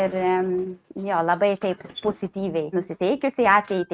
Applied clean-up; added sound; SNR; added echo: neural mask model RNNoise.